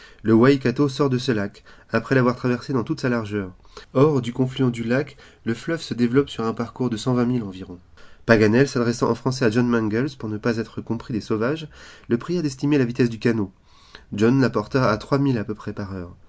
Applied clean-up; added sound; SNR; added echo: none; none; none; none.